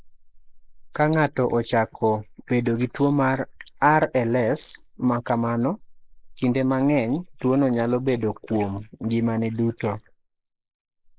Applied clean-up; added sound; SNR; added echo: neural mask model Resemble Enhance denoiser.